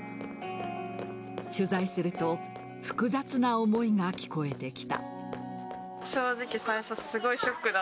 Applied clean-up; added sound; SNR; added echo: none; Run; 16 dB; none.